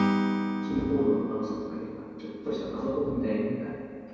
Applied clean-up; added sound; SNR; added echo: none; Acoustic guitar / Strum; 2 dB; reverberation time 2.2 s.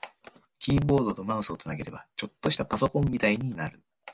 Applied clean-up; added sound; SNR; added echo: none; none; none; none.